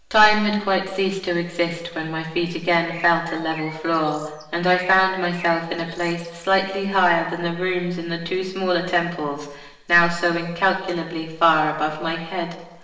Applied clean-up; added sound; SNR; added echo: none; Bird; 18 dB; reverberation time 0.9 s.